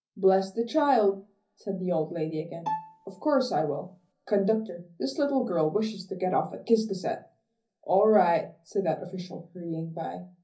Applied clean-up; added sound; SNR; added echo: none; Bowed string instrument; 11 dB; reverberation time 0.5 s.